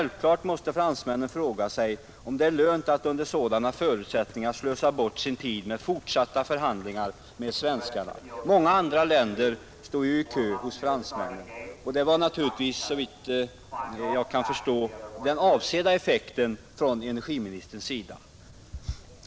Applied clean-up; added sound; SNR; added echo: none; Livestock, farm animals, working animals; 15 dB; none.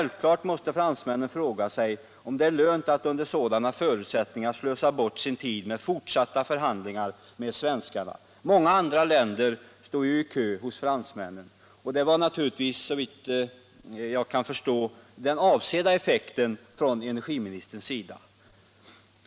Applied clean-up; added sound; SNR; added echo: none; none; none; none.